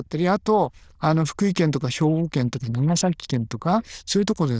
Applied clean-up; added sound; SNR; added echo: neural diffusion model UNIVERSE++.